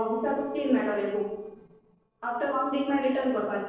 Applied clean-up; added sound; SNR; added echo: neural separator model SepFormer DNS4.